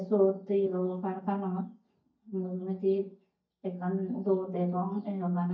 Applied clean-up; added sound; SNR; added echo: neural mask model DeepFilterNet 3.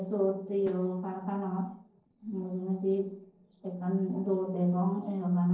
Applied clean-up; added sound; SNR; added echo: neural separator model SepFormer DNS4.